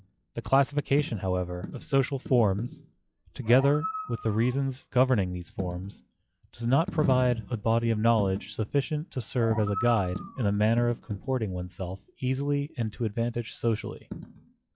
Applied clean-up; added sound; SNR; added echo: classical method log-MMSE.